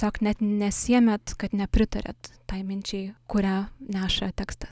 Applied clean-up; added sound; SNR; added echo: none; none; none; none.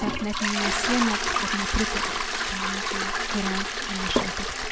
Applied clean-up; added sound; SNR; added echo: none; Toilet flush; -4 dB; none.